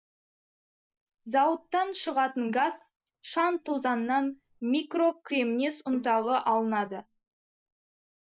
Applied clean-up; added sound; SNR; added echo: neural mask model Resemble Enhance denoiser.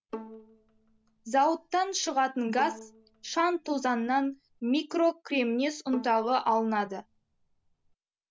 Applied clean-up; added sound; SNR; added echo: none; Bowed string instrument; 18 dB; none.